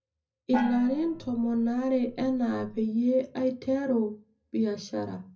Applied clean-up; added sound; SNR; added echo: none; Gong; 11 dB; reverberation time 0.4 s.